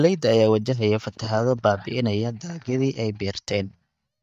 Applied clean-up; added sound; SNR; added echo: neural mask model DeepFilterNet 3.